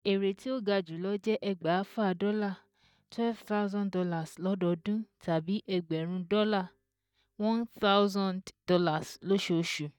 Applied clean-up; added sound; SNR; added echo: neural mask model DeepFilterNet 3.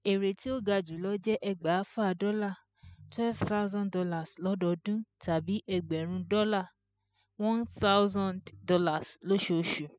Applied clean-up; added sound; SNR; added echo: classical method spectral subtraction.